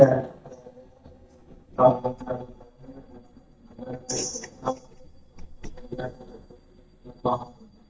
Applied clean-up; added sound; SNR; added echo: neural mask model DeepFilterNet 3.